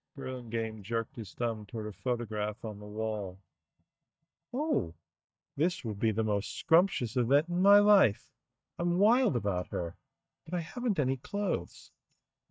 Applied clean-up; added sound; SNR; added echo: neural mask model DeepFilterNet 3.